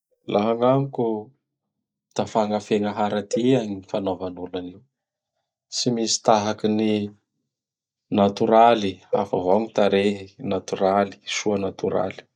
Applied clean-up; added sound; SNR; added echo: neural mask model DeepFilterNet 3.